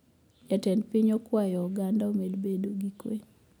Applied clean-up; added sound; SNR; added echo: none; none; none; none.